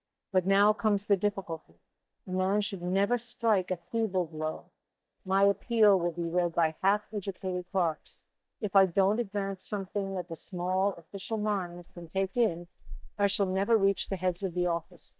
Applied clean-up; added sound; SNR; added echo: neural mask model DeepFilterNet 3.